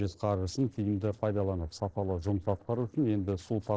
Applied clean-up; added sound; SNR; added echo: neural separator model SepFormer DNS4.